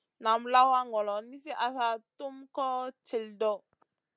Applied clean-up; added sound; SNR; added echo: none; none; none; none.